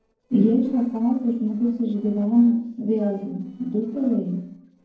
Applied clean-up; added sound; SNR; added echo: neural separator model SepFormer DNS4.